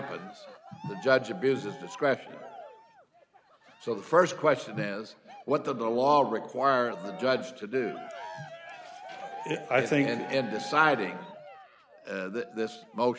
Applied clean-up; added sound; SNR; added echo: none; Cheering; 16 dB; none.